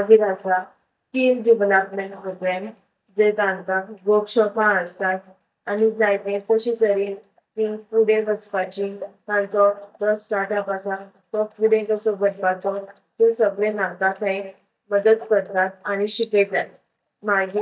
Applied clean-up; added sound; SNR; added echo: neural mask model DeepFilterNet 3.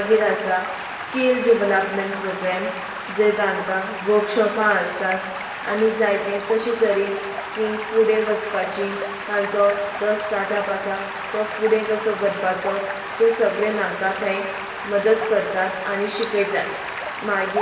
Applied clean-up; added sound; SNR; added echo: none; Stream; 8 dB; reverberation time 1.2 s.